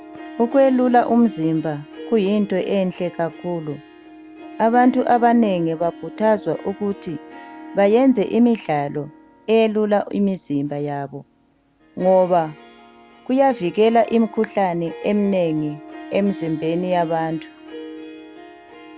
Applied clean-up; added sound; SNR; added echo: none; Harp; 17 dB; none.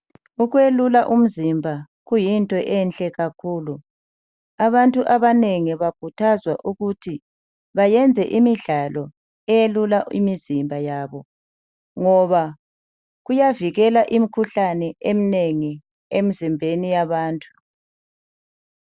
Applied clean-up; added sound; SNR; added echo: none; none; none; none.